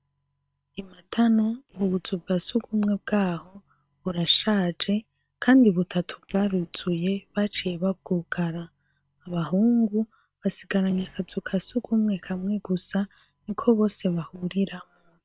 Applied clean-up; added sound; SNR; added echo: neural separator model SepFormer WHAM!.